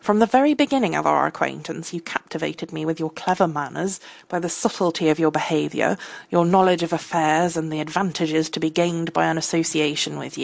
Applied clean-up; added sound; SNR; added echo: none; none; none; none.